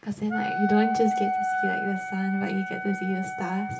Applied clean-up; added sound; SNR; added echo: none; Wind instrument, woodwind instrument; 2 dB; reverberation time 0.6 s.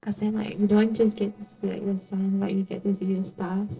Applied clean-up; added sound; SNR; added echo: neural separator model SepFormer DNS4.